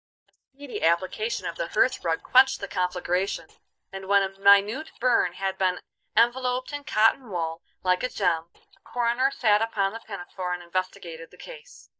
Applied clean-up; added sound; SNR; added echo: neural mask model DeepFilterNet 3.